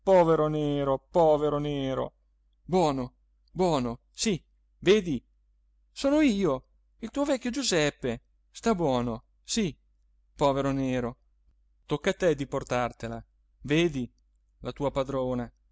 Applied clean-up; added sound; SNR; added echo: none; none; none; none.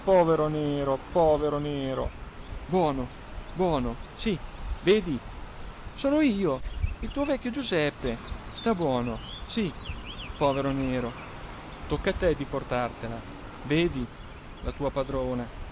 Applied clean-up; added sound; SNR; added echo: none; Chirp, tweet; 10 dB; none.